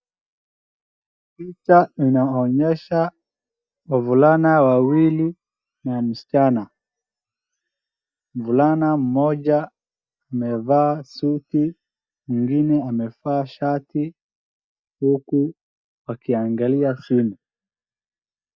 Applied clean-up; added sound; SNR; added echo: neural mask model DeepFilterNet 3.